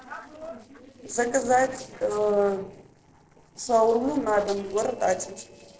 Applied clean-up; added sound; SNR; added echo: neural separator model SepFormer DNS4.